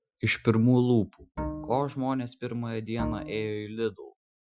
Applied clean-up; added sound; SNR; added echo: classical method Wiener filter.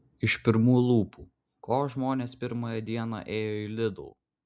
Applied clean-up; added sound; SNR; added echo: none; none; none; none.